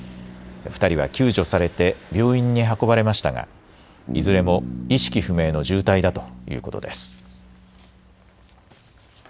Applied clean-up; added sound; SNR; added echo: none; Bass guitar; 14 dB; none.